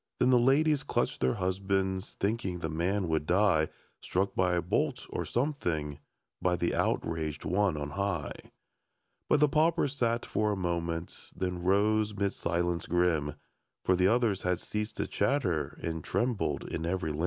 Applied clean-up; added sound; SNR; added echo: none; none; none; none.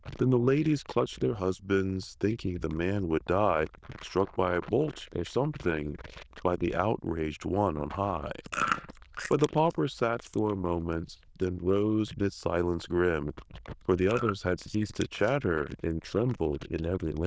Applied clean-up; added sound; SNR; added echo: neural diffusion model UNIVERSE++.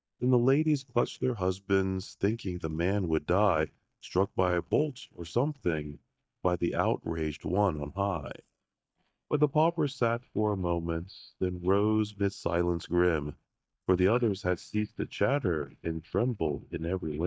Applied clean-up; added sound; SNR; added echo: neural mask model DeepFilterNet 3.